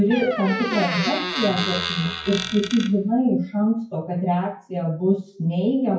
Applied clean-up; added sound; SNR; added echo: classical method WPE with log-MMSE.